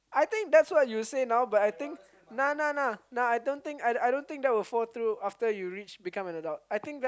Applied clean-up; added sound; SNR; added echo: none; none; none; none.